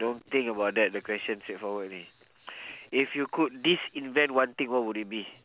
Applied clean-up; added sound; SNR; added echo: none; none; none; none.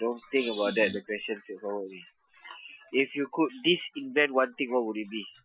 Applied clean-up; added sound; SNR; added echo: classical method Wiener filter.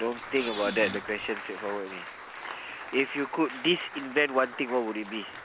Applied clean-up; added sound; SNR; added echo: none; Squeak / Cupboard open or close + Applause; 11 dB; none.